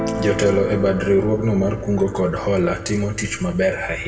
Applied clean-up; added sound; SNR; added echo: none; Guitar; 10 dB; reverberation time 0.6 s.